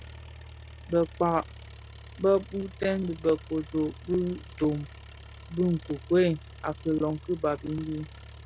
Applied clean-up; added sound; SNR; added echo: none; Engine; 16 dB; none.